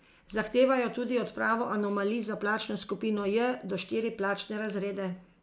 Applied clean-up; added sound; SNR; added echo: none; none; none; none.